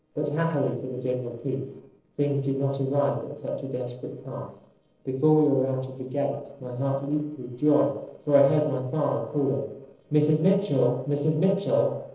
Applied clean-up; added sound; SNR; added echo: neural separator model SepFormer DNS4.